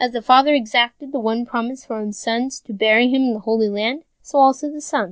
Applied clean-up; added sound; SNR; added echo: none; none; none; none.